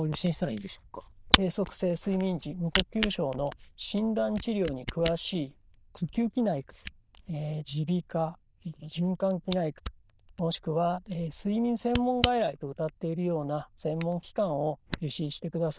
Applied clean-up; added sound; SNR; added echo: neural diffusion model UNIVERSE++.